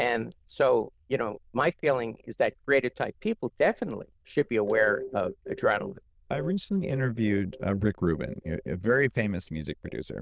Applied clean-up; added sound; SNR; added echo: neural diffusion model UNIVERSE++.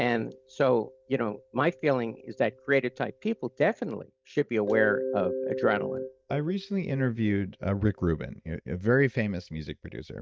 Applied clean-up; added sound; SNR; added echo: neural mask model DeepFilterNet 3.